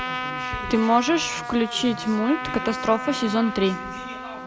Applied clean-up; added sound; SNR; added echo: none; Trumpet; 8 dB; none.